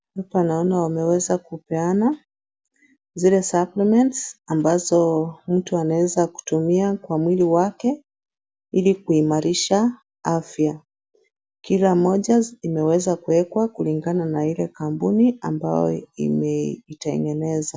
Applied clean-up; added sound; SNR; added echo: none; none; none; none.